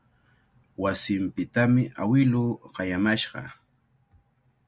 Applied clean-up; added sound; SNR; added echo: none; none; none; none.